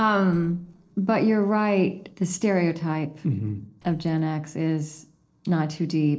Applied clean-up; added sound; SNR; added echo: neural separator model SepFormer DNS4.